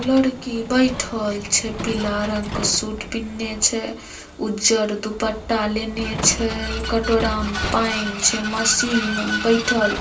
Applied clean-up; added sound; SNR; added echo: none; Vehicle; 7 dB; reverberation time 0.3 s.